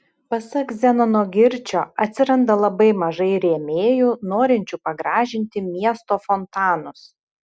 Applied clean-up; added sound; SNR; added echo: none; none; none; none.